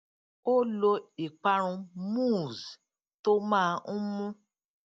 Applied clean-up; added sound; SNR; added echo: none; none; none; none.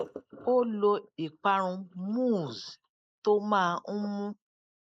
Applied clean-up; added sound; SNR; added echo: neural mask model Resemble Enhance denoiser.